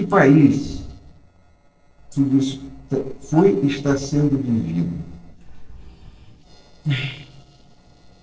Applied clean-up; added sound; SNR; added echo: neural separator model SepFormer DNS4.